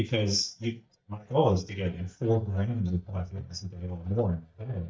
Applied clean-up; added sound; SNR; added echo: neural mask model DeepFilterNet 3.